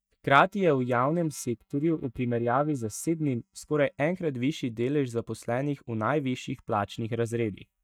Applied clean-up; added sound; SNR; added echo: neural mask model DeepFilterNet 3.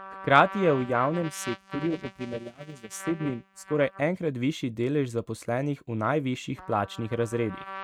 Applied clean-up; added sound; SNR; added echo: neural mask model RNNoise.